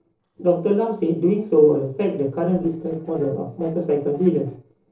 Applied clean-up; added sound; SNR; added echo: neural separator model SepFormer DNS4.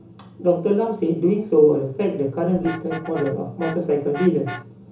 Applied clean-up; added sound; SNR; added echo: none; Vehicle horn, car horn, honking; 18 dB; reverberation time 0.7 s.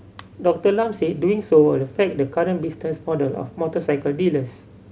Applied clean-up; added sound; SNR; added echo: none; none; none; none.